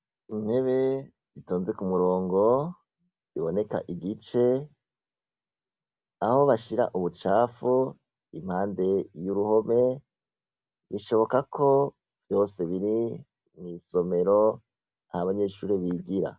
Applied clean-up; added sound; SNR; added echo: none; none; none; none.